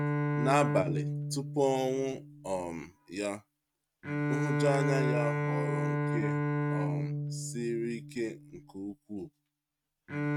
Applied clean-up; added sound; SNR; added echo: neural mask model RNNoise.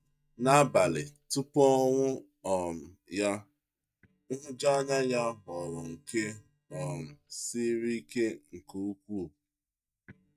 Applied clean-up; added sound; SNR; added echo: neural mask model DeepFilterNet 3.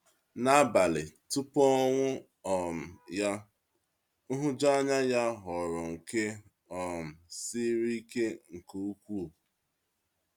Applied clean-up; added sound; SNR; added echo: none; none; none; none.